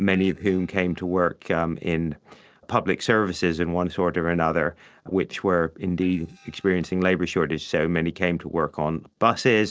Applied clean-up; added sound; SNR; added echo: neural separator model SepFormer DNS4.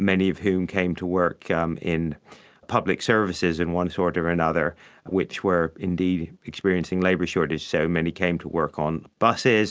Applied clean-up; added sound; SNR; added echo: none; none; none; none.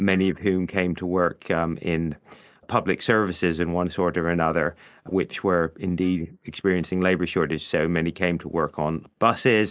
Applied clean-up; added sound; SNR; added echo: neural mask model Resemble Enhance denoiser.